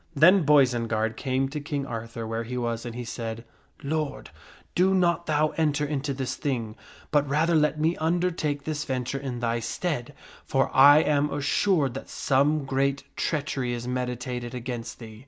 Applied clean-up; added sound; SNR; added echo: none; none; none; none.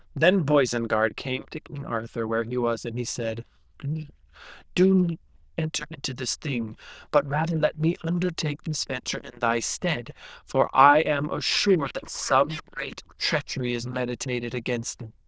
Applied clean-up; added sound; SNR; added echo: neural diffusion model UNIVERSE++.